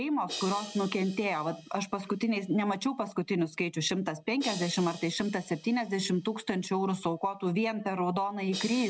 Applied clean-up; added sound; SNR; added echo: none; Crash cymbal; 16 dB; none.